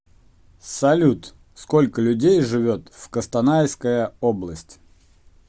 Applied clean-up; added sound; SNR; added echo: none; none; none; none.